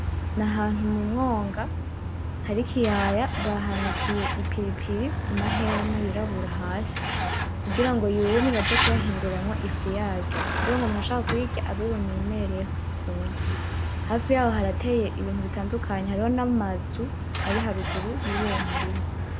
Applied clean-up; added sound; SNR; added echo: none; Truck; 0 dB; none.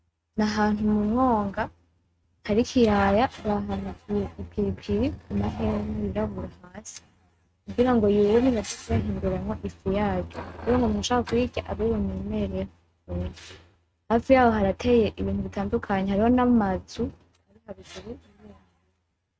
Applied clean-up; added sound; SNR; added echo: neural mask model RNNoise.